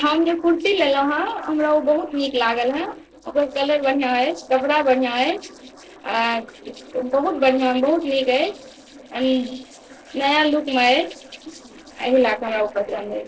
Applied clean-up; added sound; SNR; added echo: neural separator model SepFormer DNS4.